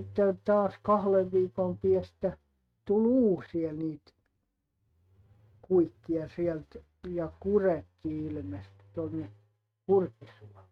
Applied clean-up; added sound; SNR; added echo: neural mask model RNNoise.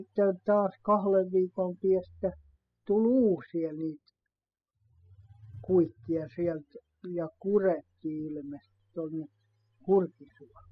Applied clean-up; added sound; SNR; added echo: classical method spectral subtraction.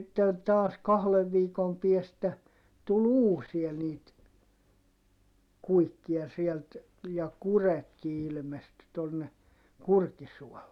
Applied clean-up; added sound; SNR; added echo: none; none; none; none.